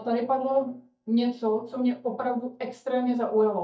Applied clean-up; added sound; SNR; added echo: neural mask model DeepFilterNet 3.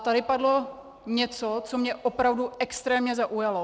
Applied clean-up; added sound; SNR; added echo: none; none; none; none.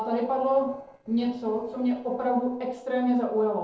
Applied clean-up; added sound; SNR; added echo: neural separator model SepFormer DNS4.